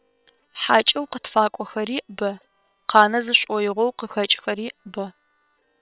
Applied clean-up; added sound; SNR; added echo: neural separator model SepFormer WHAM!.